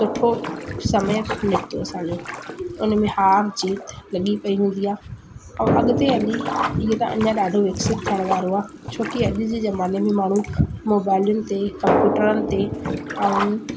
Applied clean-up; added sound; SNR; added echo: none; Sink (filling or washing) + Drum; 6 dB; none.